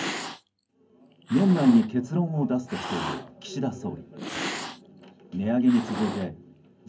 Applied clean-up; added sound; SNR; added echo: none; Cat; 11 dB; reverberation time 0.3 s.